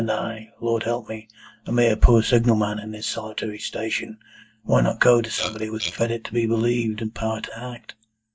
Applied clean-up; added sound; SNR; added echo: neural mask model DeepFilterNet 3.